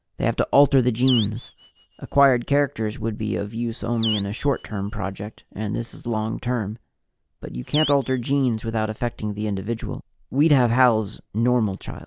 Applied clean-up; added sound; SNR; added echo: none; Animal; 13 dB; none.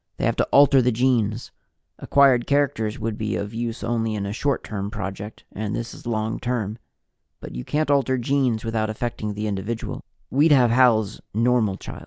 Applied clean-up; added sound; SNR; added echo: none; none; none; none.